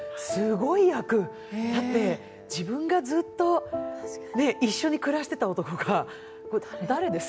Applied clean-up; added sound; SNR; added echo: none; none; none; none.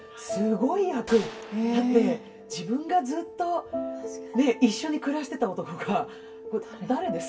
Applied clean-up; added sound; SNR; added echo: none; Gunshot, gunfire; 16 dB; reverberation time 0.1 s.